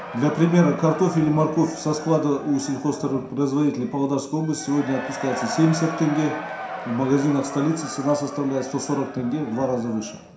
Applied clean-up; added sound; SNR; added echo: none; Crowd / Cheering; 12 dB; reverberation time 0.5 s.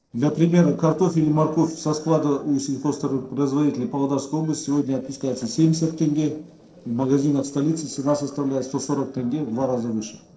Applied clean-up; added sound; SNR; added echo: neural separator model SepFormer DNS4.